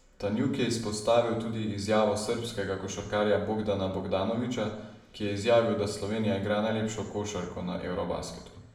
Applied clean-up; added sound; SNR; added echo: none; none; none; reverberation time 0.8 s.